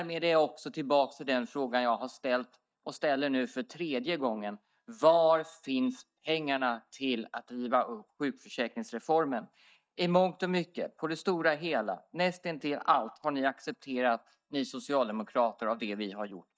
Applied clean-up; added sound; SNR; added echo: neural mask model DeepFilterNet 3.